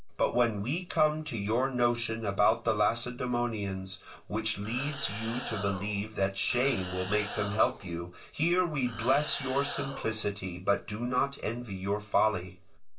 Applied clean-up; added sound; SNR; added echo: none; Animal; 11 dB; reverberation time 0.2 s.